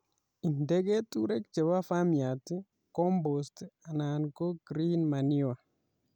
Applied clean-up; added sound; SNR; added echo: none; none; none; none.